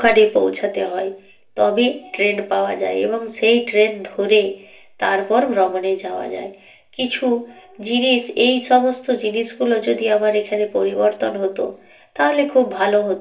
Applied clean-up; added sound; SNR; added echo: none; none; none; reverberation time 0.3 s.